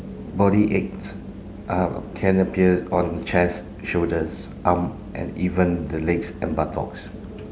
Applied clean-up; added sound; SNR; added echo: none; none; none; none.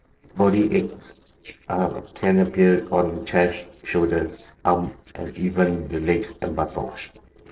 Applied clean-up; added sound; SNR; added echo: neural separator model SepFormer DNS4.